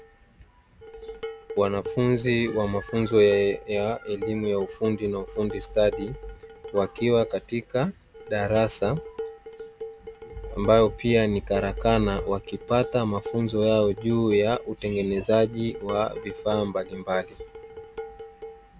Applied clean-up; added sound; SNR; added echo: none; Dishes, pots, and pans; 14 dB; none.